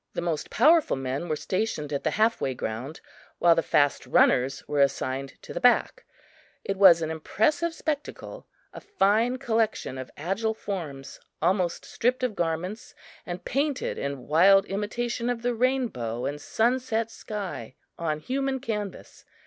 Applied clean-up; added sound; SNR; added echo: none; none; none; none.